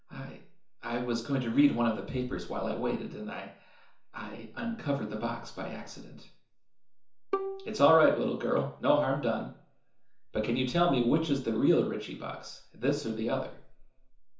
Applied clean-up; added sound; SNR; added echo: none; Bowed string instrument; 9 dB; reverberation time 0.9 s.